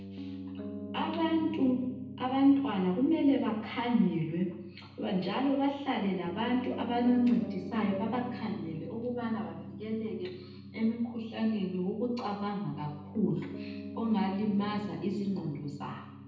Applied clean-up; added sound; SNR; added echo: none; Piano; 11 dB; reverberation time 0.9 s.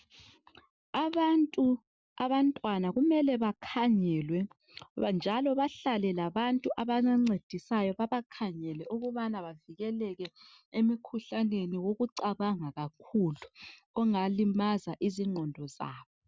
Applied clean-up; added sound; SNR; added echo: none; none; none; none.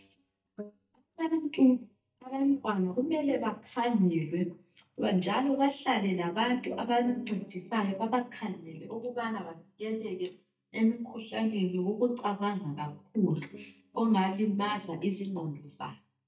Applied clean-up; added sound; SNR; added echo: neural mask model DeepFilterNet 3.